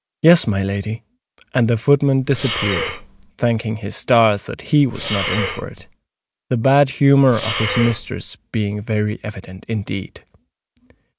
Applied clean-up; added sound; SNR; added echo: none; Breathing; 6 dB; none.